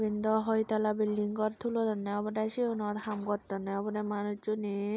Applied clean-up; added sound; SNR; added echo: none; none; none; none.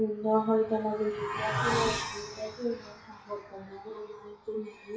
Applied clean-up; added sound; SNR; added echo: classical method WPE with log-MMSE.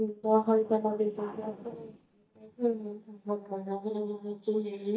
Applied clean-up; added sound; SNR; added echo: neural mask model DeepFilterNet 3.